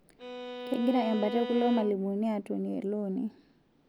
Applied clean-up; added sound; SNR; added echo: none; Bowed string instrument; 8 dB; none.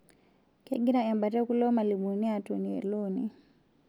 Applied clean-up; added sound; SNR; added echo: none; none; none; none.